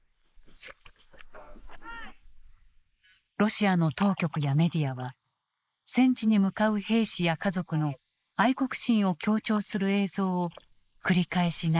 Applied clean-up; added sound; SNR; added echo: neural mask model Resemble Enhance denoiser.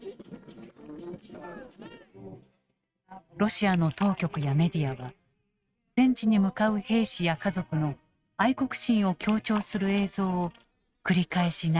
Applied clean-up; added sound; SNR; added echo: neural mask model RNNoise.